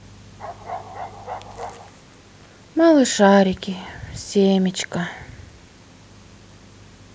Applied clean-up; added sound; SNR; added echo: none; Bark; 13 dB; none.